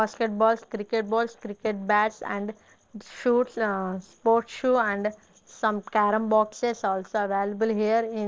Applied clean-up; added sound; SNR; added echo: neural separator model SepFormer DNS4.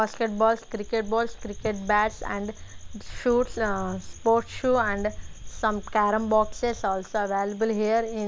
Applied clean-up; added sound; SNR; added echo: none; Walk, footsteps; 12 dB; none.